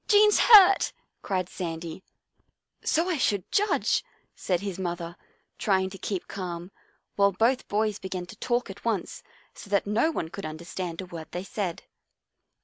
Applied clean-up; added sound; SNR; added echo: none; none; none; none.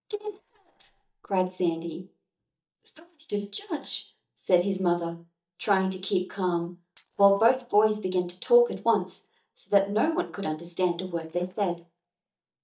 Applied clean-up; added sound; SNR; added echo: neural mask model DeepFilterNet 3.